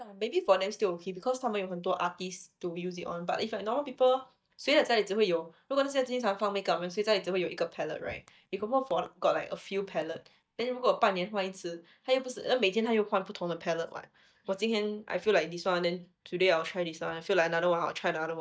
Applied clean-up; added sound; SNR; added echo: neural mask model DeepFilterNet 3.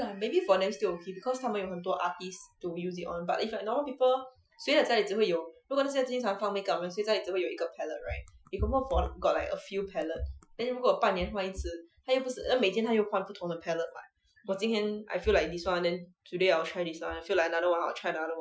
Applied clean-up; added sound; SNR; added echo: classical method Wiener filter.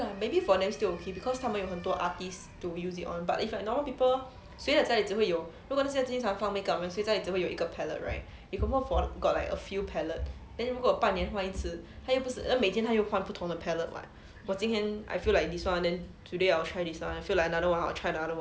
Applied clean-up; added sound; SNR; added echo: none; none; none; none.